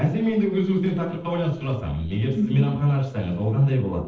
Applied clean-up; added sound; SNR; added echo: neural separator model SepFormer DNS4.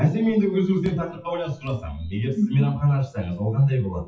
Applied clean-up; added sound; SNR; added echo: classical method WPE with log-MMSE.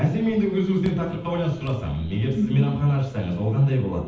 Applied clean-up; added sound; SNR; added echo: none; Raindrop / Drip; 19 dB; reverberation time 0.8 s.